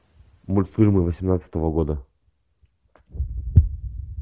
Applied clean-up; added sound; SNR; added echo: none; none; none; none.